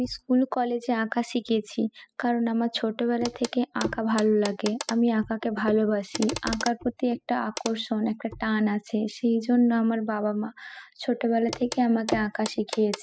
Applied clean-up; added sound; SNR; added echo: classical method spectral subtraction.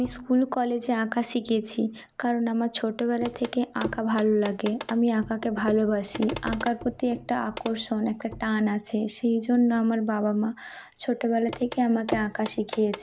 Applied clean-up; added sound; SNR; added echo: none; Clock; 14 dB; none.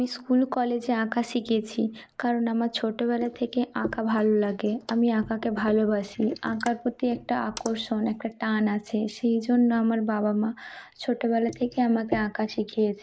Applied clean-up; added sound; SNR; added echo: neural mask model Resemble Enhance denoiser.